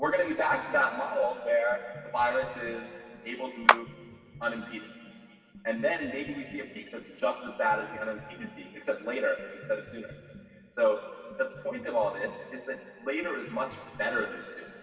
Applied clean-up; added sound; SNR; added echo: none; Clapping; -3 dB; reverberation time 2.4 s.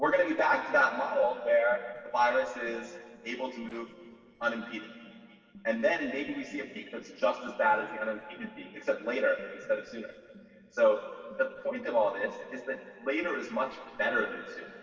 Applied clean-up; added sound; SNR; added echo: neural separator model SepFormer DNS4.